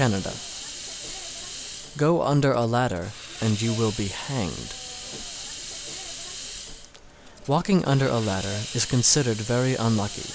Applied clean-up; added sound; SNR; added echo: none; Hiss; 12 dB; none.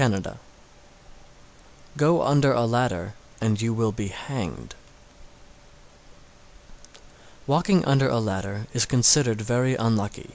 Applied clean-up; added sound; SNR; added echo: none; none; none; none.